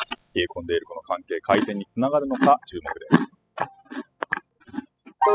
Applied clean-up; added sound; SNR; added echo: classical method spectral subtraction.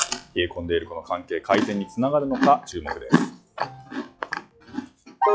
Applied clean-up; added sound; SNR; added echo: classical method log-MMSE.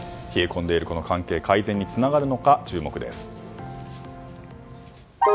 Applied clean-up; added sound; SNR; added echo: none; none; none; none.